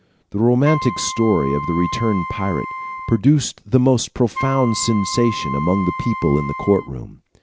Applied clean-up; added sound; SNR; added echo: none; Wind instrument, woodwind instrument; 10 dB; none.